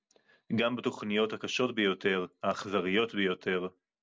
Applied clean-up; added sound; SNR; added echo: none; none; none; none.